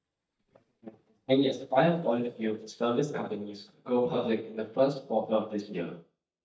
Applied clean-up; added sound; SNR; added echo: neural mask model DeepFilterNet 3.